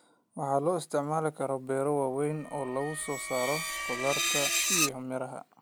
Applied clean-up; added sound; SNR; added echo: none; Screech; 1 dB; none.